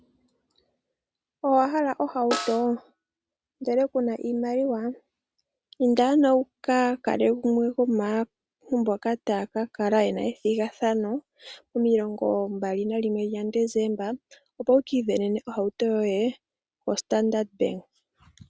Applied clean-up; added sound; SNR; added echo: none; Snare drum; 10 dB; none.